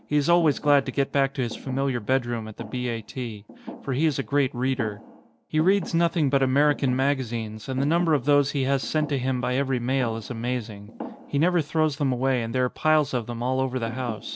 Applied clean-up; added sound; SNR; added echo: none; Thump, thud; 17 dB; none.